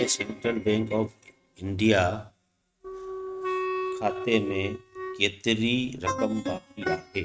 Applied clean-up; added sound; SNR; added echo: neural mask model RNNoise.